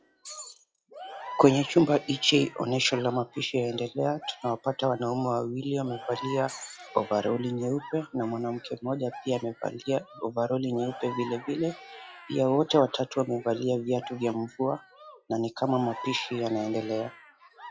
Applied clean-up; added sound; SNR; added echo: classical method log-MMSE.